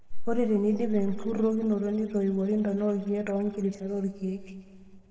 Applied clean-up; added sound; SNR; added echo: neural separator model SepFormer DNS4.